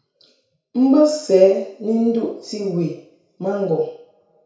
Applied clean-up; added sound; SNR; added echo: none; none; none; reverberation time 0.6 s.